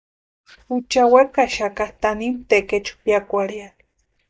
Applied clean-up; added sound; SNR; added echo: neural mask model DeepFilterNet 3.